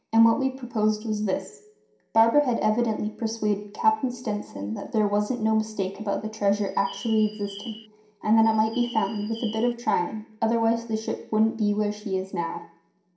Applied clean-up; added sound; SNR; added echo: none; Bird; 17 dB; reverberation time 0.5 s.